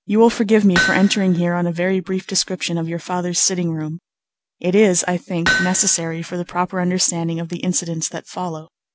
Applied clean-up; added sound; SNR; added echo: none; Hammer; 5 dB; none.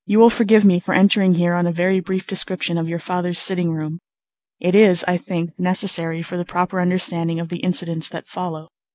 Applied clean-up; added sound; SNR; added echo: neural mask model Resemble Enhance denoiser.